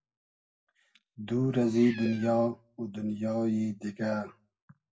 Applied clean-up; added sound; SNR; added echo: none; Meow; 18 dB; reverberation time 0.2 s.